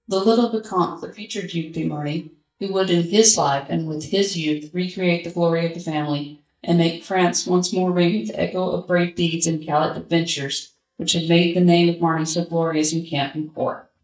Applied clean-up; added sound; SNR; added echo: neural mask model DeepFilterNet 3.